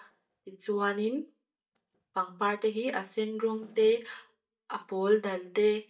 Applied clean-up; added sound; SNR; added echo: neural mask model DeepFilterNet 3.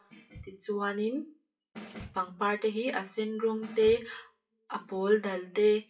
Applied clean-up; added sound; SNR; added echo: classical method WPE with log-MMSE.